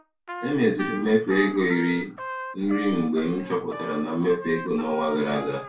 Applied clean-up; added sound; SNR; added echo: none; Trumpet; 12 dB; reverberation time 0.2 s.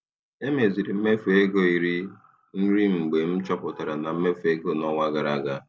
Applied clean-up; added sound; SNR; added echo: none; none; none; none.